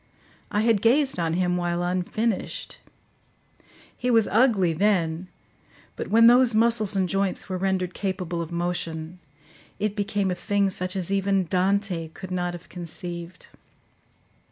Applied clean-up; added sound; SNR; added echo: none; none; none; none.